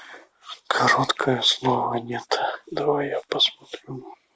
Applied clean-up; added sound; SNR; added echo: none; none; none; none.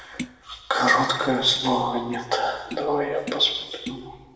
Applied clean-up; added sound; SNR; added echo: none; Tap; 17 dB; reverberation time 1.1 s.